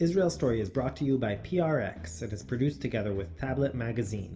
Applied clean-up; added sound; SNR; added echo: none; none; none; reverberation time 0.7 s.